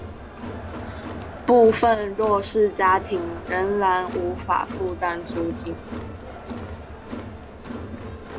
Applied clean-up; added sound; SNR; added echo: none; Crowd; 10 dB; none.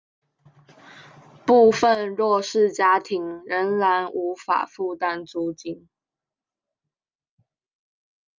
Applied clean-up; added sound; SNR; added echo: none; none; none; none.